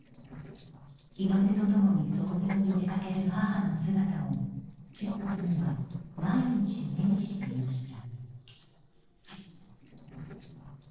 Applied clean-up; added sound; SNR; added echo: neural separator model SepFormer DNS4.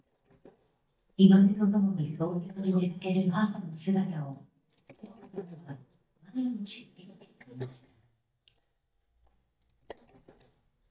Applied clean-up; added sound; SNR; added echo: neural mask model DeepFilterNet 3.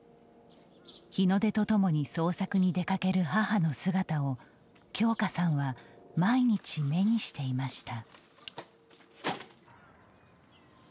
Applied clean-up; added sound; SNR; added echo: none; none; none; none.